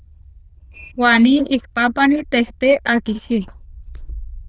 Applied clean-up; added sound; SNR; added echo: neural diffusion model UNIVERSE++.